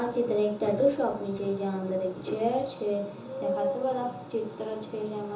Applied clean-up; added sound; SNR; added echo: none; none; none; reverberation time 0.6 s.